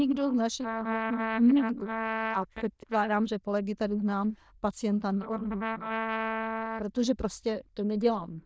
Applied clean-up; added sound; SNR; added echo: neural diffusion model UNIVERSE++.